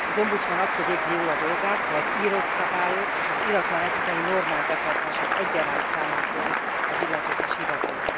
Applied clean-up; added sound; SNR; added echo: none; Applause; -4 dB; none.